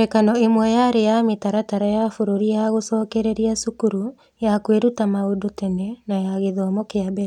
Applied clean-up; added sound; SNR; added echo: none; none; none; none.